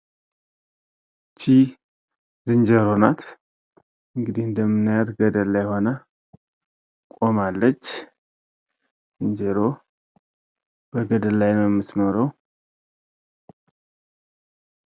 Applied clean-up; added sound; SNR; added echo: none; none; none; none.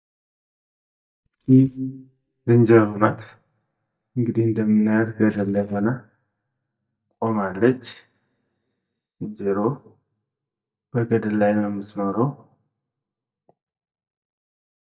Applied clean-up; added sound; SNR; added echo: neural mask model DeepFilterNet 3.